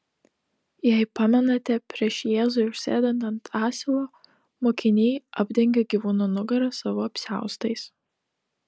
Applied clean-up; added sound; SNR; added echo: none; none; none; none.